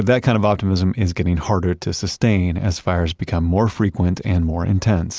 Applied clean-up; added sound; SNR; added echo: none; none; none; none.